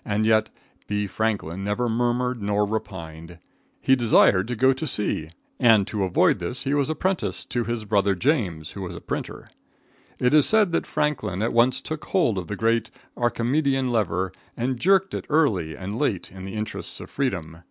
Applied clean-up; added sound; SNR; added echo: none; none; none; none.